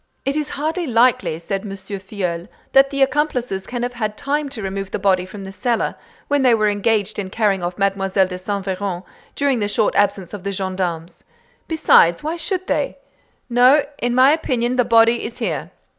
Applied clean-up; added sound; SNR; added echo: none; none; none; none.